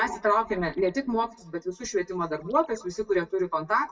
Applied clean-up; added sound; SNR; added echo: neural mask model DeepFilterNet 3.